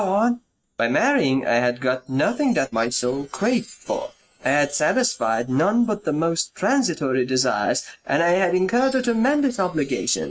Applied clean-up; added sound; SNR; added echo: neural mask model RNNoise.